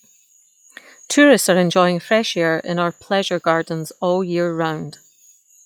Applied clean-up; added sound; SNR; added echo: classical method log-MMSE.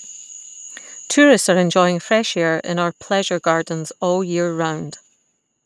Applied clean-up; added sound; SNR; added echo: neural mask model RNNoise.